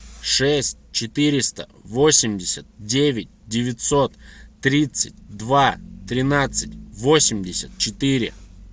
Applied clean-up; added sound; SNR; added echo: none; none; none; none.